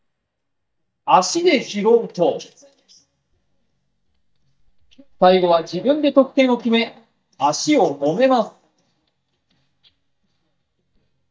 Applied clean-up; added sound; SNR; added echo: neural mask model DeepFilterNet 3.